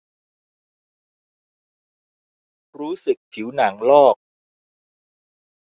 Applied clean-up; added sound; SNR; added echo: none; none; none; none.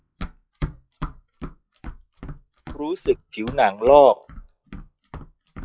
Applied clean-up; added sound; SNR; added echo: classical method log-MMSE.